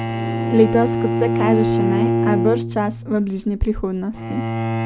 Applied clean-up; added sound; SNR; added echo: none; Bowed string instrument; 0 dB; none.